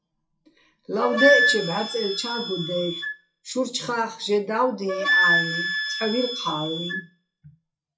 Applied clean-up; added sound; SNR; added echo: classical method WPE with log-MMSE.